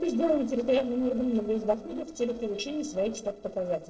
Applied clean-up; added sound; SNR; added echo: neural separator model SepFormer DNS4.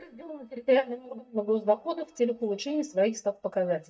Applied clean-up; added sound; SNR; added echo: neural mask model DeepFilterNet 3.